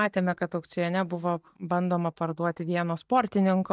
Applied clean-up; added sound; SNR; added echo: neural mask model DeepFilterNet 3.